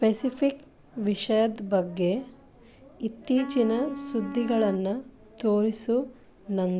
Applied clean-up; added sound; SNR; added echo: none; Wind instrument, woodwind instrument; 11 dB; none.